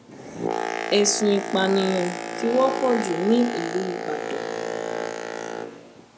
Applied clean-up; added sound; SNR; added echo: none; Boat, Water vehicle; 5 dB; none.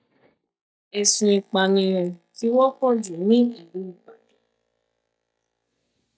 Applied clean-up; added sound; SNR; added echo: neural mask model DeepFilterNet 3.